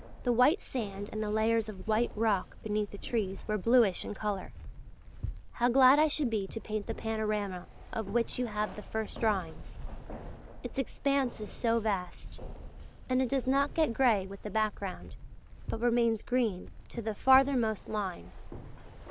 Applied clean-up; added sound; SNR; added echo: none; Keys jangling; 11 dB; none.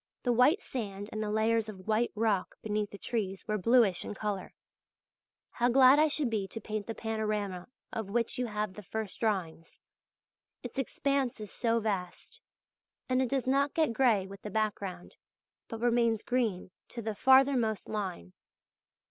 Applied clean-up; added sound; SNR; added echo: none; none; none; none.